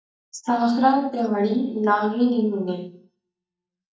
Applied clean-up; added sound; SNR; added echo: neural mask model DeepFilterNet 3.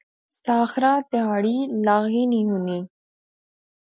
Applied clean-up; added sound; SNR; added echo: none; none; none; none.